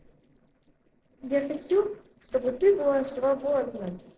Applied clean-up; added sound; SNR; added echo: neural separator model SepFormer DNS4.